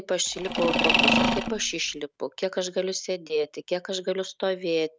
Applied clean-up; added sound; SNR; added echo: none; Mechanisms; -4 dB; none.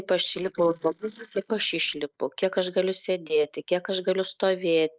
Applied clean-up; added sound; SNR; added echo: neural mask model Resemble Enhance denoiser.